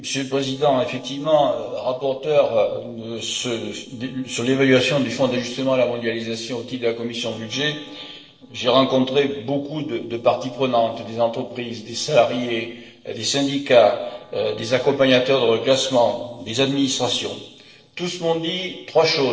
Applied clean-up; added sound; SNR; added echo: neural separator model SepFormer DNS4.